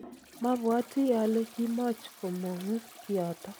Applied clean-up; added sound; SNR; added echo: none; Toilet flush; 19 dB; none.